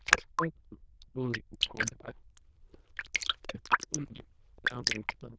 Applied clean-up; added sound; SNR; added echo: neural diffusion model UNIVERSE++.